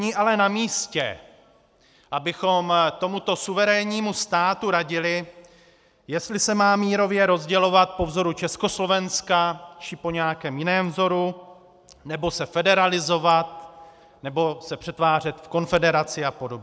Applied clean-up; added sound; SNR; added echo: none; none; none; none.